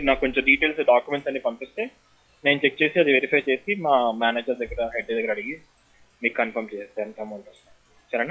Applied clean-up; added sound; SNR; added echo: classical method log-MMSE.